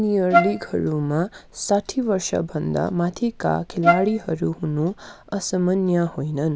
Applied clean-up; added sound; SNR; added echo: none; Wind instrument, woodwind instrument; -2 dB; none.